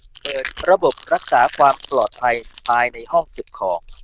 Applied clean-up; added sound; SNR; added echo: neural diffusion model UNIVERSE++.